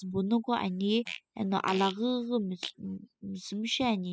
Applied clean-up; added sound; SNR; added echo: classical method spectral subtraction.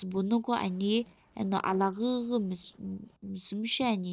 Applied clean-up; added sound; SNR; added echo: neural separator model SepFormer DNS4.